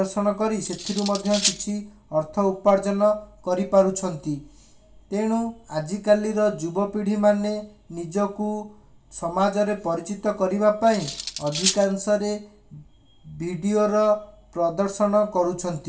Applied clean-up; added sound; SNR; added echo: none; Cutlery, silverware; 6 dB; reverberation time 0.2 s.